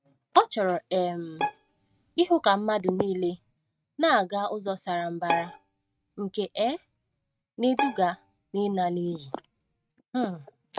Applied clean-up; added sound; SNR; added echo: neural mask model RNNoise.